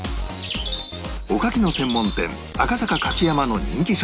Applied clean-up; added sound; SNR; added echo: none; Bird; 10 dB; none.